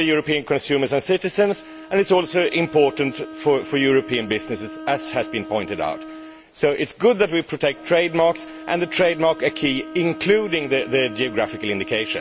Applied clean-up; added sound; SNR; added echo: none; Bowed string instrument; 16 dB; none.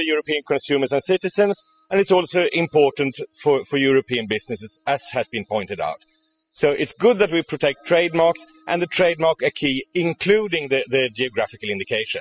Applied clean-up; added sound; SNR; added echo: classical method spectral subtraction.